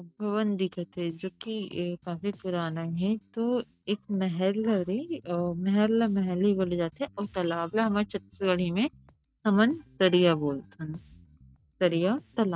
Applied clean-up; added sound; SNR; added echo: neural mask model DeepFilterNet 3.